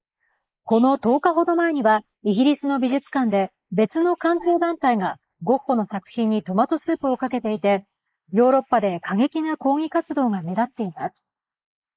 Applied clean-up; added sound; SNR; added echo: neural mask model Resemble Enhance denoiser.